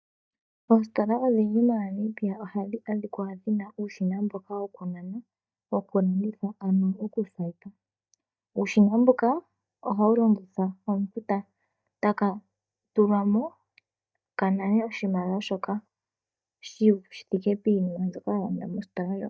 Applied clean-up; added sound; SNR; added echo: neural mask model DeepFilterNet 3.